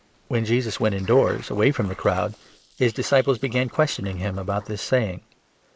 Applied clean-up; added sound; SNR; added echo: neural mask model Resemble Enhance denoiser.